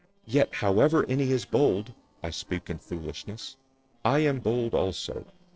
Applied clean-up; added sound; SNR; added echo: neural separator model SepFormer DNS4.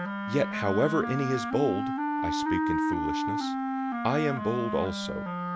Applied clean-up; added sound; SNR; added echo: none; Wind instrument, woodwind instrument; 0 dB; none.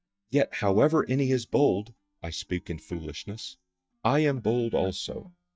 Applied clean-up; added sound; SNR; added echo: neural mask model DeepFilterNet 3.